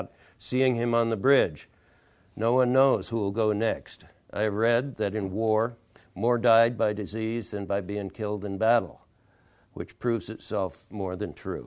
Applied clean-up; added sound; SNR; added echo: none; none; none; none.